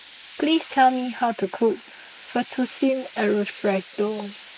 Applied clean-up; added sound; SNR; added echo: neural mask model Resemble Enhance denoiser.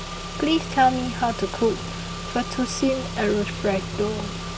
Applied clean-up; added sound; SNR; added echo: none; Engine / Car; 7 dB; none.